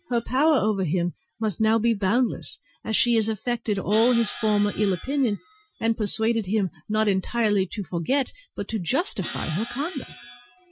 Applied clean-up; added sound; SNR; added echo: classical method Wiener filter.